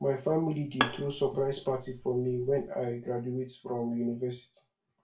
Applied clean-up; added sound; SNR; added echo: none; Bowed string instrument; 6 dB; reverberation time 0.2 s.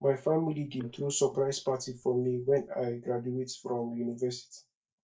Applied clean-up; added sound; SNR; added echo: neural mask model DeepFilterNet 3.